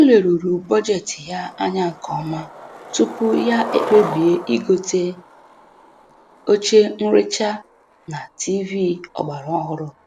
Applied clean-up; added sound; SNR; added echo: none; Skateboard; 14 dB; none.